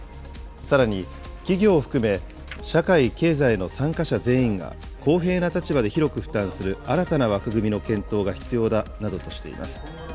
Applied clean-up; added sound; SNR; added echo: none; none; none; none.